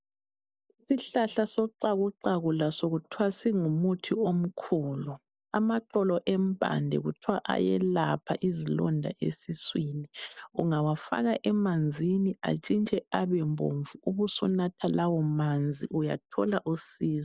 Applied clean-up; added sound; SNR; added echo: none; none; none; none.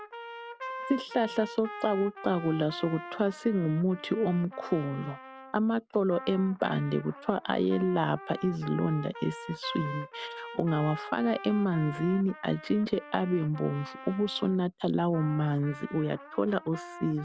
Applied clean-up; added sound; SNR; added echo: none; Trumpet; 14 dB; none.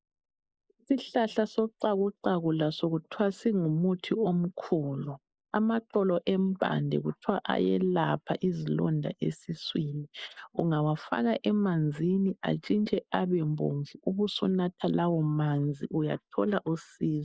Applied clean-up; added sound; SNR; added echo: neural mask model Resemble Enhance denoiser.